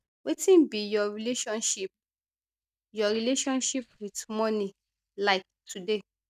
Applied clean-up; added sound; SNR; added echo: neural mask model DeepFilterNet 3.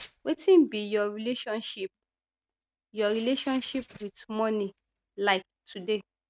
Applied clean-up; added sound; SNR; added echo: neural mask model RNNoise.